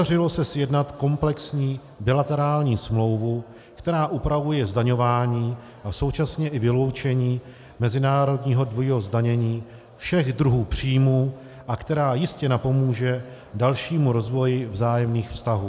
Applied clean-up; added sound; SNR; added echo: none; none; none; none.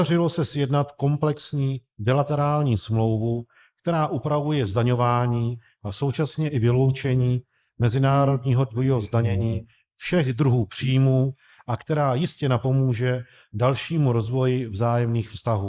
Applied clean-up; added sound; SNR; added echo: neural mask model Resemble Enhance denoiser.